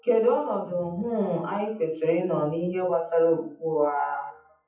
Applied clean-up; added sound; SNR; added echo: classical method WPE with log-MMSE.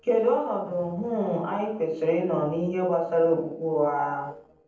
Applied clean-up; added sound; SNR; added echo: neural separator model SepFormer DNS4.